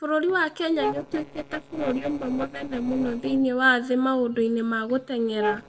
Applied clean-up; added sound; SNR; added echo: neural separator model SepFormer DNS4.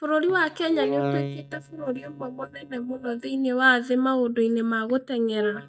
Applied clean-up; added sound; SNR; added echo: neural mask model DeepFilterNet 3.